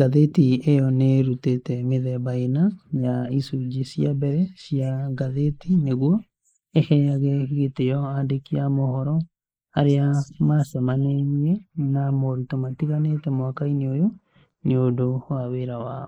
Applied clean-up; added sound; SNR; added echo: neural mask model Resemble Enhance denoiser.